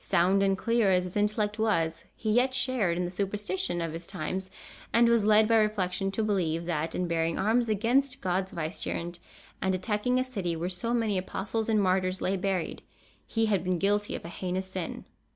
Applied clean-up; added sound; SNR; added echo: none; none; none; none.